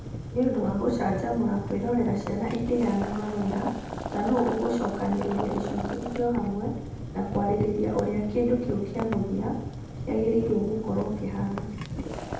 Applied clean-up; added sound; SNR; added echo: none; Boiling; 7 dB; reverberation time 0.8 s.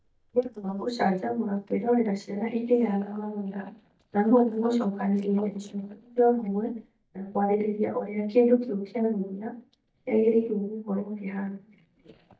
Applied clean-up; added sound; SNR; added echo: neural mask model DeepFilterNet 3.